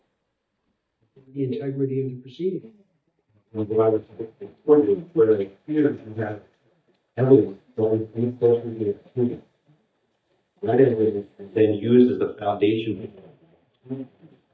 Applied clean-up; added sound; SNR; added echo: neural mask model DeepFilterNet 3.